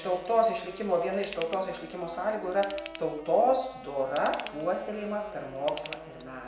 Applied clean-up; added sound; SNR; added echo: none; Ratchet, pawl / Tools + Wind instrument, woodwind instrument; 15 dB; none.